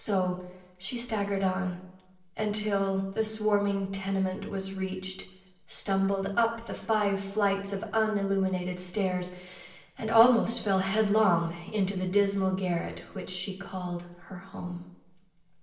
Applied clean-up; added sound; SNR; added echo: none; none; none; reverberation time 0.7 s.